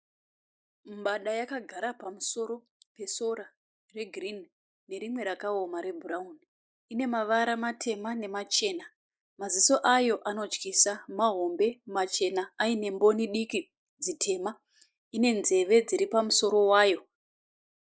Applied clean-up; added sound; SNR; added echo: neural mask model Resemble Enhance denoiser.